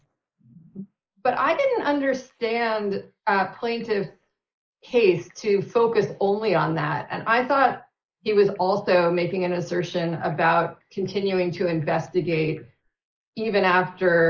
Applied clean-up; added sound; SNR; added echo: neural mask model Resemble Enhance denoiser.